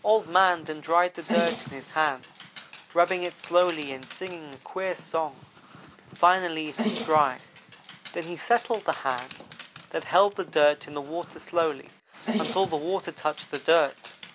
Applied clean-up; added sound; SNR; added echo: none; Dog; 12 dB; none.